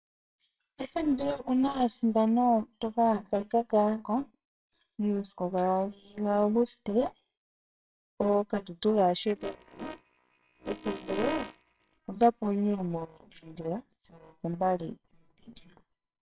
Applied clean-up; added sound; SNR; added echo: neural separator model SepFormer WHAMR!.